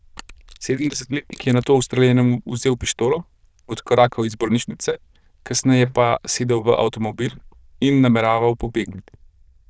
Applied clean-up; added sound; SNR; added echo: neural diffusion model UNIVERSE++.